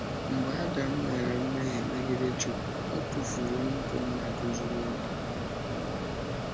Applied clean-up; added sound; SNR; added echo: none; Mechanisms; -1 dB; none.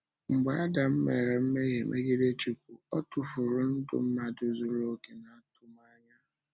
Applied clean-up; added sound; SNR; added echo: none; none; none; none.